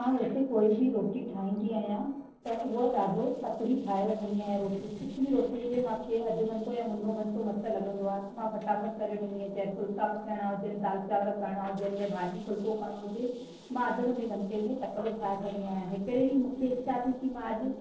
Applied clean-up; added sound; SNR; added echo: neural separator model SepFormer DNS4.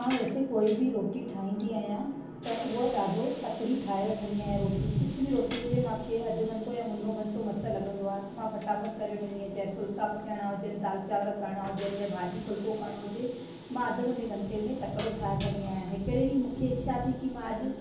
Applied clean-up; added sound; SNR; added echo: none; Hiss; 19 dB; reverberation time 0.7 s.